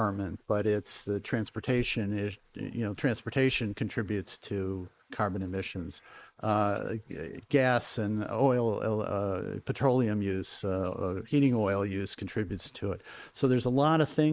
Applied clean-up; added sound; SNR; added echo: neural mask model Resemble Enhance denoiser.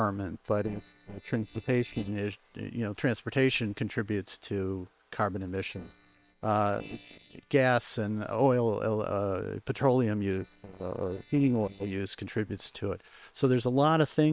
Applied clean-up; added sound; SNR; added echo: neural separator model SepFormer WHAM!.